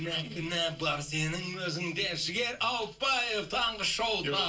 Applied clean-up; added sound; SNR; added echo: neural separator model SepFormer DNS4.